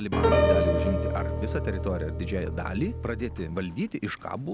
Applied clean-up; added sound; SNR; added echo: none; Piano; -5 dB; none.